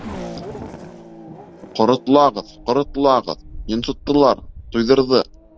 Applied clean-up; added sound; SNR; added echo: none; Race car, auto racing / Accelerating, revving, vroom; 16 dB; none.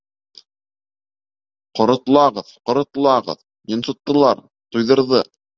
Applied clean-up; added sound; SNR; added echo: none; none; none; none.